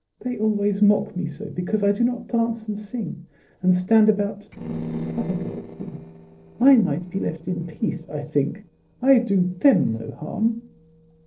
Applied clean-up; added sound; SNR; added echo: neural separator model SepFormer DNS4.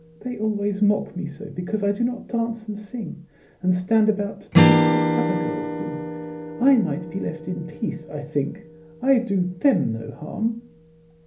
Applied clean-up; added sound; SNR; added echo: none; Strum; 3 dB; reverberation time 0.3 s.